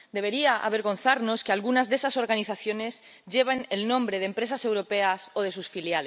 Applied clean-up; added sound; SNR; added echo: none; none; none; none.